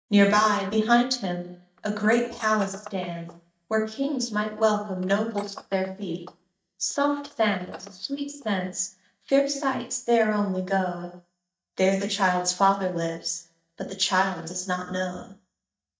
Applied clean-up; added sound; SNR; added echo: neural mask model DeepFilterNet 3.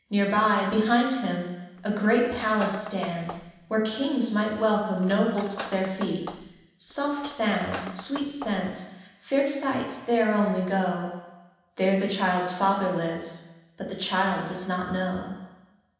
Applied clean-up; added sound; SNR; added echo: none; Cutlery, silverware; 14 dB; reverberation time 1.1 s.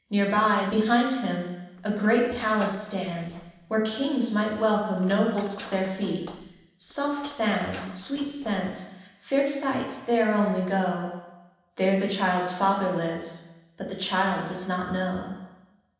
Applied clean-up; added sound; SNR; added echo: neural separator model SepFormer DNS4.